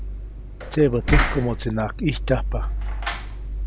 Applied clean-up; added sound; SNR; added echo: none; Knock; 0 dB; none.